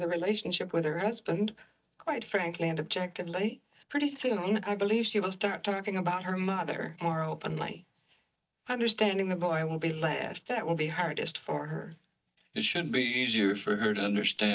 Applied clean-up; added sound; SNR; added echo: neural mask model DeepFilterNet 3.